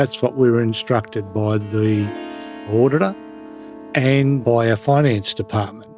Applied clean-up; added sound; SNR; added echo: none; Brass instrument + Harp; 18 dB; none.